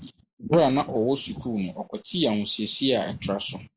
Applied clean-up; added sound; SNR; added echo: neural mask model Resemble Enhance denoiser.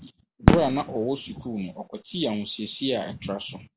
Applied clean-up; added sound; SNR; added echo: none; Fireworks; -2 dB; none.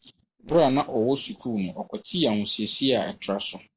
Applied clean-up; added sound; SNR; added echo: neural separator model SepFormer DNS4.